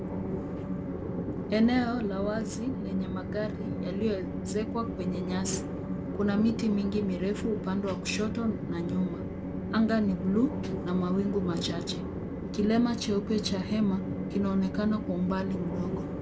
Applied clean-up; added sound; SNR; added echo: none; Train; 4 dB; none.